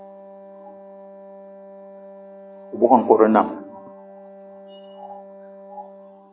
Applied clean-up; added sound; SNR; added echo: none; Wind instrument, woodwind instrument; 18 dB; none.